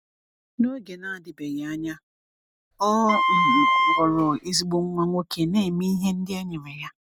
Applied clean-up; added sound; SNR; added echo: none; Wind instrument, woodwind instrument; -3 dB; none.